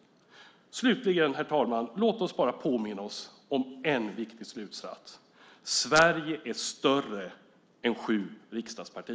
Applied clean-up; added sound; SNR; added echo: none; none; none; none.